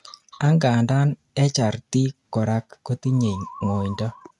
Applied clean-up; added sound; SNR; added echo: neural mask model RNNoise.